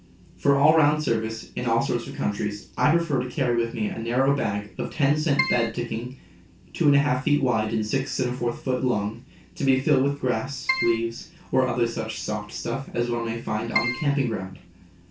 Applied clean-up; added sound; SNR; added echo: none; Keyboard (musical); 2 dB; reverberation time 0.2 s.